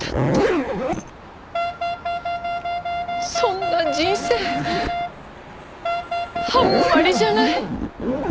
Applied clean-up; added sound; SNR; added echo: none; Wind instrument, woodwind instrument + Zipper (clothing); -2 dB; none.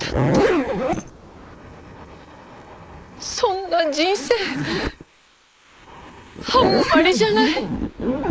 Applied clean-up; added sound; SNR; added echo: neural mask model Resemble Enhance denoiser.